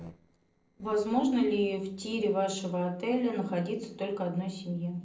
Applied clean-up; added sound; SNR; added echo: neural separator model SepFormer DNS4.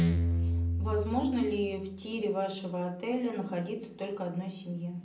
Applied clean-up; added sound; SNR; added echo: none; Guitar; 1 dB; reverberation time 0.6 s.